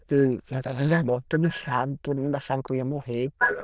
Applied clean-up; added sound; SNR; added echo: neural diffusion model UNIVERSE++.